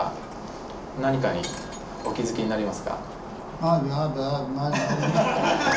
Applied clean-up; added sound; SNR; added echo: none; Shatter; 11 dB; reverberation time 0.4 s.